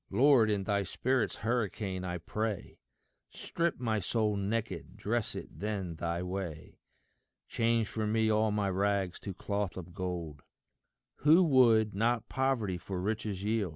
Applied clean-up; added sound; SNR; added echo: none; none; none; none.